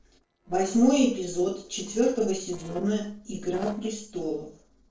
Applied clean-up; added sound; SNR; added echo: neural separator model SepFormer DNS4.